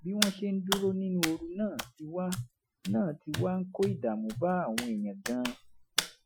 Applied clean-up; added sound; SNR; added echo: classical method Wiener filter.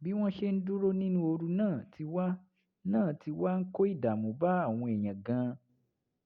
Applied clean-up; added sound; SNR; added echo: none; none; none; none.